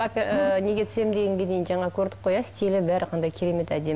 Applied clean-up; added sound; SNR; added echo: none; none; none; none.